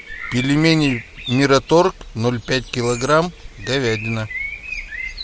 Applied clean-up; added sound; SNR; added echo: none; Bird; 12 dB; none.